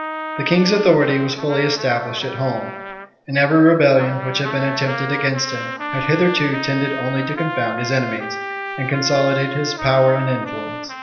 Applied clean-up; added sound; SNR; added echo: none; Trumpet; 9 dB; reverberation time 0.8 s.